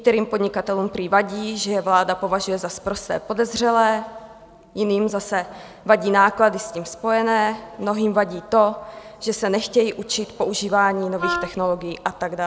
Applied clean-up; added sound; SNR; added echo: none; Wind instrument, woodwind instrument; 7 dB; none.